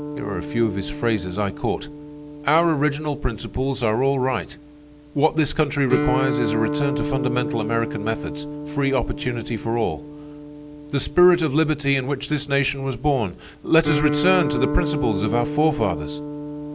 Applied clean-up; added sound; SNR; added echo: none; Guitar; 6 dB; none.